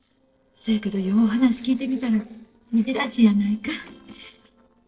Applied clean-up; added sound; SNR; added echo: neural separator model SepFormer DNS4.